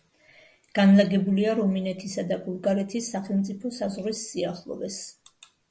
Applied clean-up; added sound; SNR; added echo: none; none; none; none.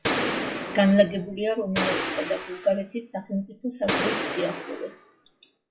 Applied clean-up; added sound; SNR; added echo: classical method WPE with log-MMSE.